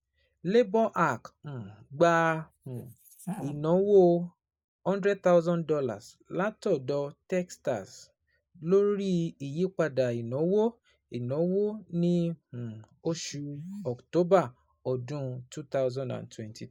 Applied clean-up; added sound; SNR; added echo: neural mask model Resemble Enhance denoiser.